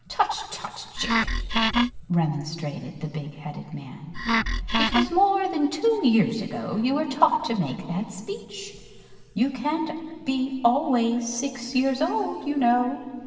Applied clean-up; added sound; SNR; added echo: none; Wood; -2 dB; reverberation time 2.5 s.